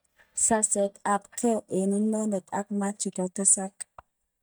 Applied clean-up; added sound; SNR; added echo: neural mask model DeepFilterNet 3.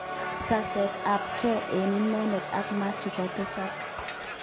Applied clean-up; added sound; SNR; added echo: none; Crowd; 6 dB; none.